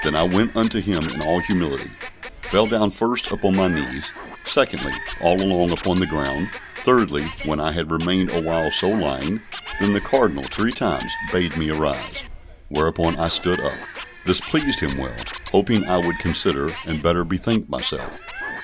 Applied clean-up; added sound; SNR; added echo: none; Bird + Scratching (performance technique); 11 dB; none.